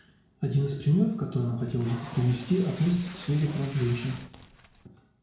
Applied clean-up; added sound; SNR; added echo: none; Packing tape, duct tape; 17 dB; reverberation time 0.5 s.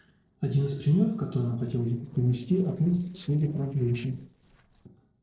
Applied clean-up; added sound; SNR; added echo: neural separator model SepFormer DNS4.